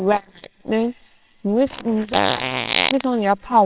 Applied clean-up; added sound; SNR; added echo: neural separator model SepFormer WHAMR!.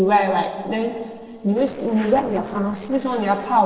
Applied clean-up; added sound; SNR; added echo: neural separator model SepFormer DNS4.